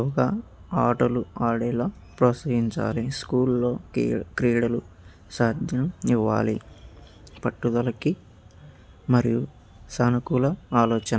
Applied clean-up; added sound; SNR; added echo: none; none; none; none.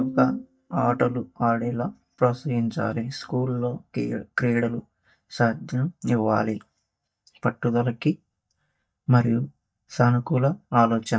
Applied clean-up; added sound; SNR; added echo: neural mask model DeepFilterNet 3.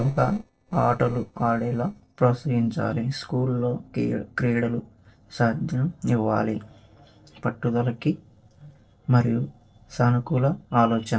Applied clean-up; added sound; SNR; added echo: neural separator model SepFormer DNS4.